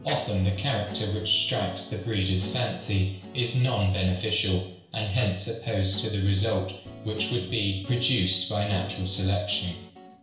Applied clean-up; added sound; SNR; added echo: none; Guitar; 16 dB; reverberation time 0.5 s.